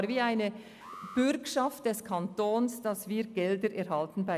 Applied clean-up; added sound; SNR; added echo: none; Alarm; 20 dB; none.